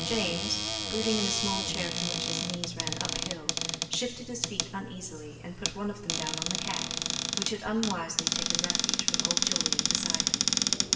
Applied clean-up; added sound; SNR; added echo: none; Cupboard open or close; -5 dB; reverberation time 1.1 s.